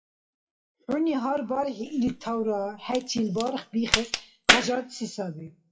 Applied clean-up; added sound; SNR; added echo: classical method WPE with log-MMSE.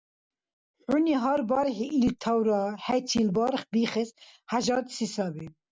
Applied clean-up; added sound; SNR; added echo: none; none; none; none.